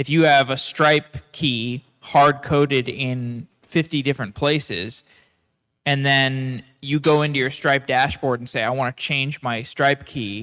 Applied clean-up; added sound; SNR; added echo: neural mask model RNNoise.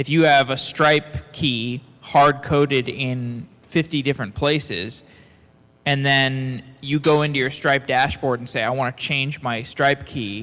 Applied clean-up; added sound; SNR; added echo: none; Hi-hat; 19 dB; none.